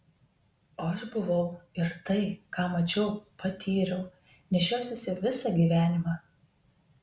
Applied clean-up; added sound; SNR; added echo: none; none; none; none.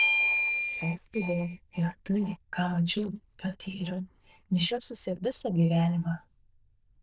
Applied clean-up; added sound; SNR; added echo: neural diffusion model UNIVERSE++.